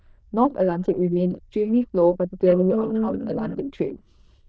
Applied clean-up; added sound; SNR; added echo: neural diffusion model UNIVERSE++.